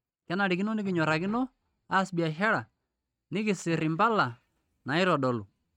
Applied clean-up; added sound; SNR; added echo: neural mask model RNNoise.